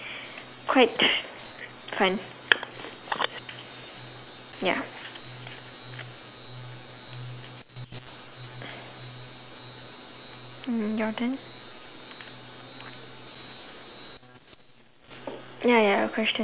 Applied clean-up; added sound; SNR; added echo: none; none; none; none.